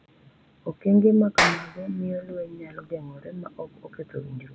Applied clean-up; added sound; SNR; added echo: none; Clapping; 2 dB; none.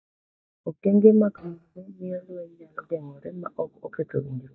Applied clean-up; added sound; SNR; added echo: neural mask model DeepFilterNet 3.